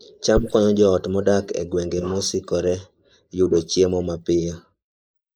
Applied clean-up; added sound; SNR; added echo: neural mask model Resemble Enhance denoiser.